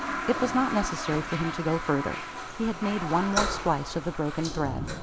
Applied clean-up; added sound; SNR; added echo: none; Toilet flush; 4 dB; none.